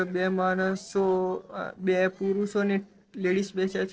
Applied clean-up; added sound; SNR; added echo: neural separator model SepFormer DNS4.